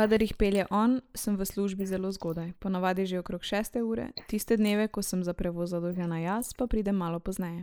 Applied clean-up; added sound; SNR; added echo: neural mask model Resemble Enhance denoiser.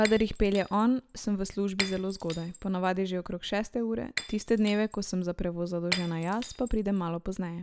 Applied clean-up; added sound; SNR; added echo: none; Shatter; 11 dB; none.